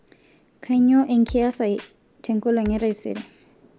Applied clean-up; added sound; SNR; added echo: none; Drum kit; 18 dB; none.